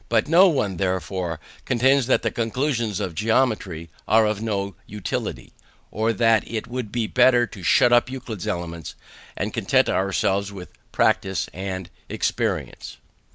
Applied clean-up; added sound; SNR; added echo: none; none; none; none.